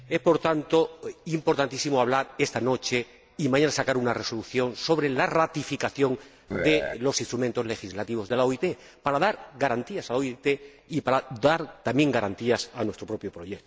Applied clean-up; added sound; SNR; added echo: none; Burping, eructation; 3 dB; none.